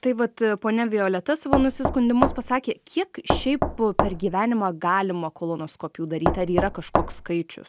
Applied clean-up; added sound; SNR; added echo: none; Knock; 1 dB; none.